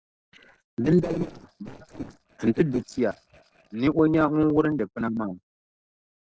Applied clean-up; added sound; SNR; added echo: neural separator model SepFormer DNS4.